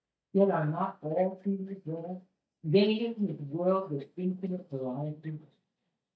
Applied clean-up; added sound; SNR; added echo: neural mask model DeepFilterNet 3.